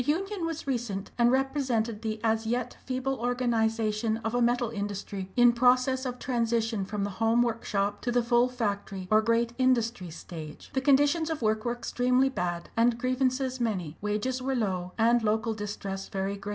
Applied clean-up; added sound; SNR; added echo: none; none; none; none.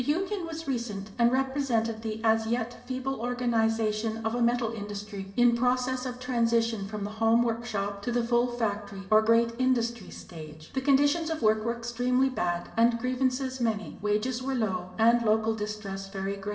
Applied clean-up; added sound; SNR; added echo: none; none; none; reverberation time 0.8 s.